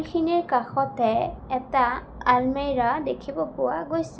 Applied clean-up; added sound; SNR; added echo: none; none; none; none.